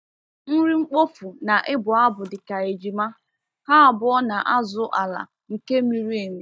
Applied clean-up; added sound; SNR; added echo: neural mask model DeepFilterNet 3.